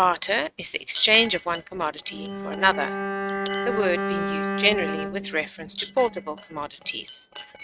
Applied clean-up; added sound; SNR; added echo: neural mask model RNNoise.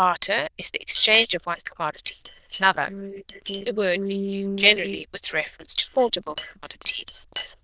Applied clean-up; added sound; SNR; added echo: neural diffusion model UNIVERSE++.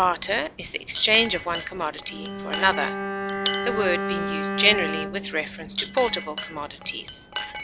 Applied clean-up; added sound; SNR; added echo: none; Chink, clink + Bowed string instrument; 5 dB; none.